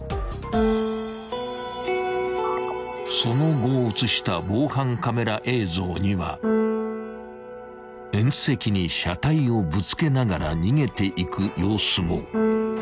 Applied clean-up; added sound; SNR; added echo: none; Keyboard (musical); 7 dB; none.